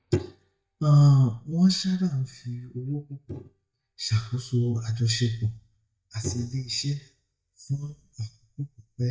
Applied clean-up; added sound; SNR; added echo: neural mask model DeepFilterNet 3.